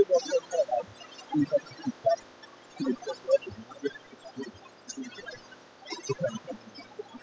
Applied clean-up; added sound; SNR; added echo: classical method spectral subtraction.